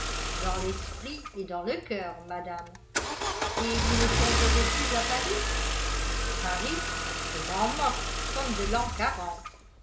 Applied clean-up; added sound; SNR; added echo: none; Engine starting / Car; -4 dB; reverberation time 0.3 s.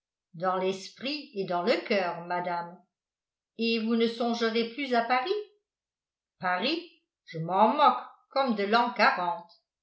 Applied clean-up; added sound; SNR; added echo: none; none; none; none.